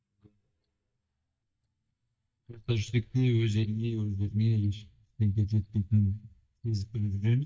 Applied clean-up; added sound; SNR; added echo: neural mask model DeepFilterNet 3.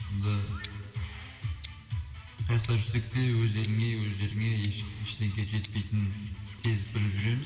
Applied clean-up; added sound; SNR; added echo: none; Tick-tock; 11 dB; reverberation time 2.5 s.